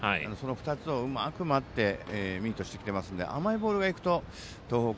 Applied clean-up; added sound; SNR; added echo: none; none; none; none.